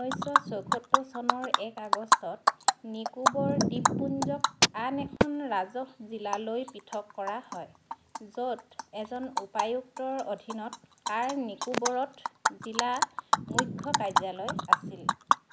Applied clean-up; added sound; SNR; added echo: none; Animal; -4 dB; none.